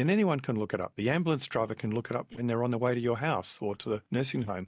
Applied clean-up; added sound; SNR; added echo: neural mask model DeepFilterNet 3.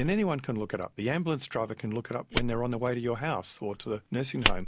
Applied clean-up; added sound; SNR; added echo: none; Fire; 5 dB; none.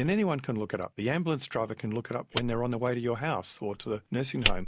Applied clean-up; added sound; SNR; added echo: neural mask model Resemble Enhance denoiser.